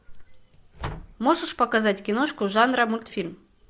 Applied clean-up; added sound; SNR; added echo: none; Slam; 16 dB; none.